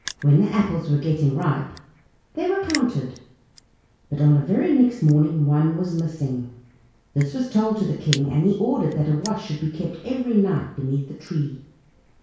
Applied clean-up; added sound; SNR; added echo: none; Crushing; 19 dB; reverberation time 0.6 s.